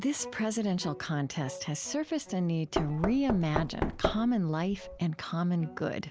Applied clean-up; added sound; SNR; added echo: none; Knock; 5 dB; none.